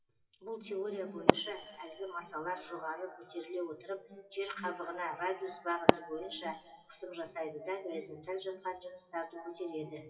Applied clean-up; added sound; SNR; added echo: classical method WPE with log-MMSE.